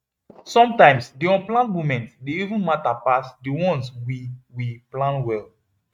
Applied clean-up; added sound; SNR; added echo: neural mask model RNNoise.